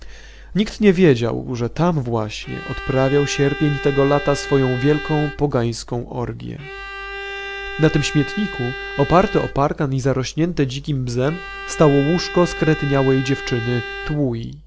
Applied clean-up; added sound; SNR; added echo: none; Bowed string instrument; 11 dB; none.